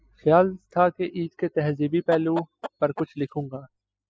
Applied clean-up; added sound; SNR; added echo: classical method spectral subtraction.